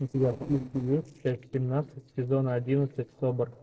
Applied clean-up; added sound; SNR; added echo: neural separator model SepFormer DNS4.